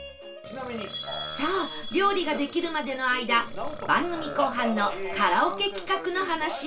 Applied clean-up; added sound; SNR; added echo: none; Burping, eructation; 17 dB; reverberation time 0.2 s.